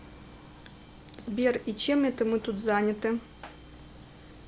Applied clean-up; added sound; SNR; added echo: none; none; none; none.